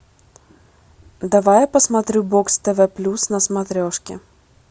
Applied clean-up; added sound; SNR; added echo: none; none; none; none.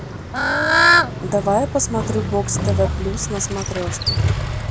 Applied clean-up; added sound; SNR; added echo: none; Motorcycle + Bird / Fowl; -4 dB; none.